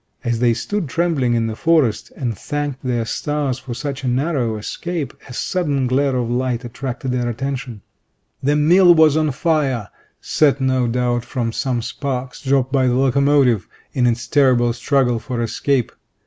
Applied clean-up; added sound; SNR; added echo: none; none; none; none.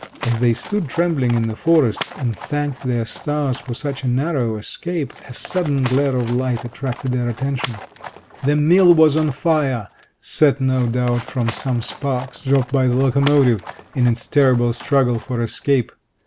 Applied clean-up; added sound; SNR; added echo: none; Livestock, farm animals, working animals; 17 dB; none.